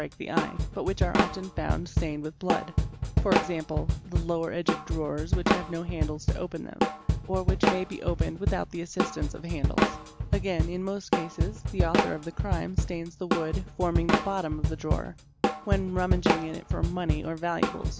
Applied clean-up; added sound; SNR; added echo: none; Drum kit; -4 dB; none.